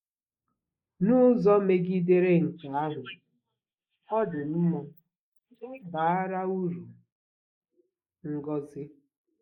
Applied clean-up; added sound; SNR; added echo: neural mask model Resemble Enhance denoiser.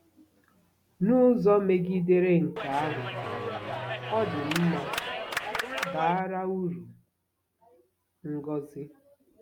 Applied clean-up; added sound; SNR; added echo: none; Clapping; 5 dB; none.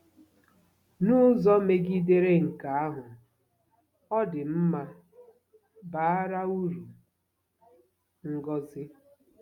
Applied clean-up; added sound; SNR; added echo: none; none; none; none.